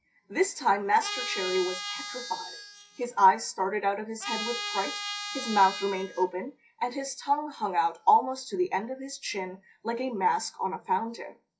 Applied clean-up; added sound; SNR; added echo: classical method WPE with log-MMSE.